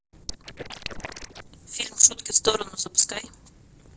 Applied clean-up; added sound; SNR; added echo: neural separator model SepFormer DNS4.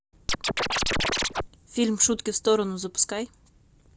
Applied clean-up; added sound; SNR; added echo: none; Scratching (performance technique); -2 dB; none.